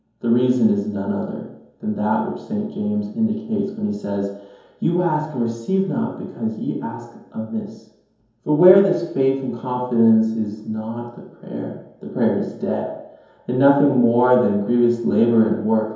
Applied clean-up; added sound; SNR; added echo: none; none; none; reverberation time 0.9 s.